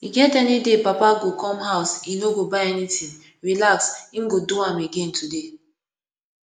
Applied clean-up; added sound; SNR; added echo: neural mask model Resemble Enhance denoiser.